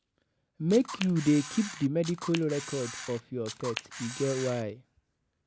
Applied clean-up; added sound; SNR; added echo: none; Camera; 10 dB; none.